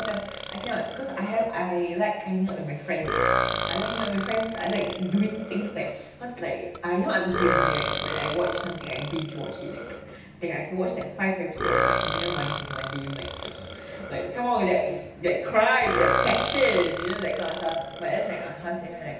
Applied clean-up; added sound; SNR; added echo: none; Burping, eructation; 3 dB; reverberation time 0.9 s.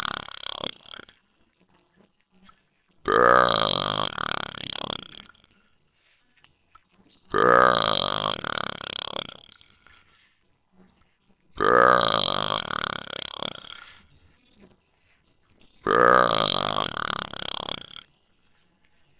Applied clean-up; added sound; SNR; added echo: neural separator model SepFormer WHAMR!.